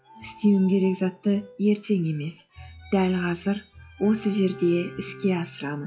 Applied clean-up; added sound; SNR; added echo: classical method log-MMSE.